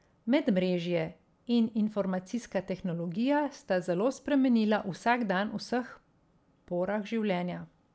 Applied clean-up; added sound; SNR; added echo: none; none; none; none.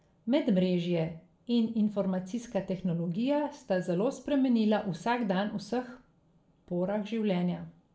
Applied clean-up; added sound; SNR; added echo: none; none; none; reverberation time 0.4 s.